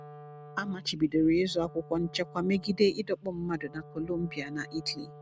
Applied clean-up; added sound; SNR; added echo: none; Wind instrument, woodwind instrument; 18 dB; none.